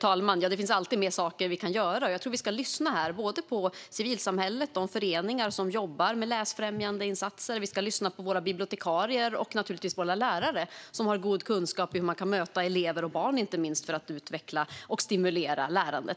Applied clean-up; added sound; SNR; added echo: none; none; none; none.